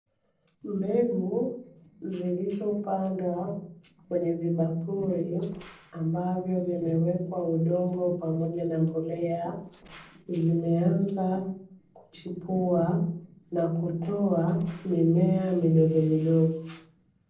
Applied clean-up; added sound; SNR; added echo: neural separator model SepFormer DNS4.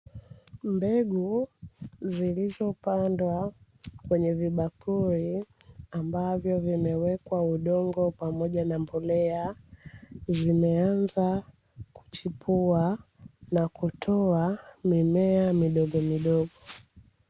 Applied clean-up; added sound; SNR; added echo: none; none; none; none.